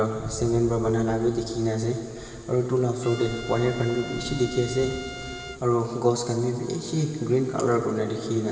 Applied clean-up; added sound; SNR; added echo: none; Trumpet; 14 dB; reverberation time 2.7 s.